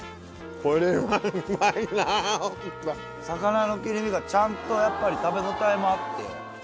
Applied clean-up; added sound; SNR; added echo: none; Wind instrument, woodwind instrument; 17 dB; none.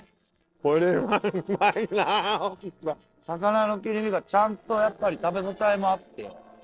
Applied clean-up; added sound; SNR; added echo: neural separator model SepFormer DNS4.